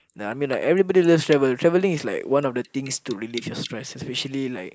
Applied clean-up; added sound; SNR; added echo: neural mask model Resemble Enhance denoiser.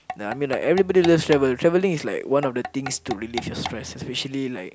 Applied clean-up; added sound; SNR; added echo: none; Tap / Percussion; 14 dB; none.